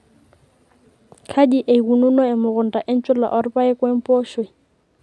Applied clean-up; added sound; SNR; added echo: none; none; none; none.